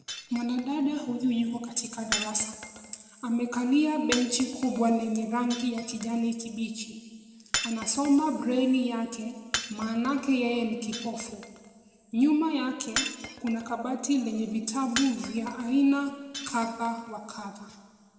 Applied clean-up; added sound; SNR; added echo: none; Shatter; 11 dB; reverberation time 2.0 s.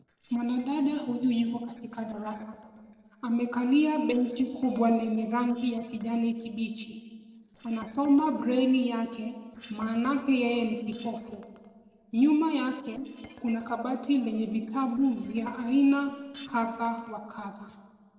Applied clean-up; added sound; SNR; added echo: neural separator model SepFormer DNS4.